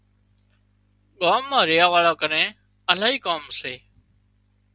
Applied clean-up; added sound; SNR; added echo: none; none; none; none.